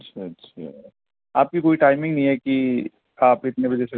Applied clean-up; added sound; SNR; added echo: none; none; none; none.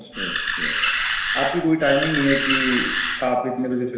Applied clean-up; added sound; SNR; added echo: none; Animal; 1 dB; reverberation time 1.1 s.